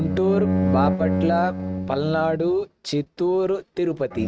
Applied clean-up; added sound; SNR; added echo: neural mask model RNNoise.